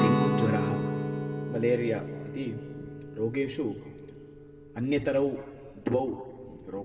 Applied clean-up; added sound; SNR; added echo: none; Guitar; 1 dB; reverberation time 2.2 s.